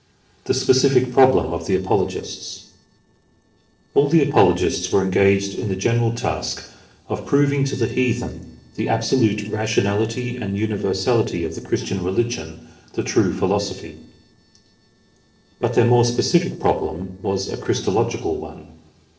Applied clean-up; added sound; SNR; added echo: neural separator model SepFormer DNS4.